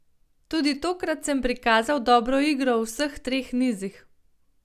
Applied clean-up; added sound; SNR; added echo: none; none; none; none.